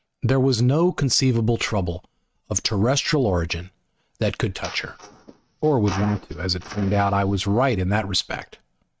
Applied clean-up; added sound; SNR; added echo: neural mask model RNNoise.